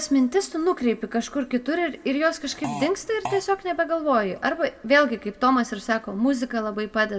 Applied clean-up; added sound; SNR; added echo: none; Fart; 11 dB; reverberation time 0.7 s.